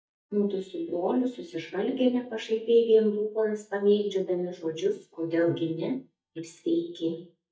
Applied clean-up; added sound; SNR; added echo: neural mask model DeepFilterNet 3.